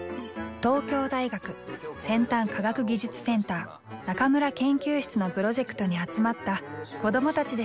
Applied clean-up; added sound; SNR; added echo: none; none; none; none.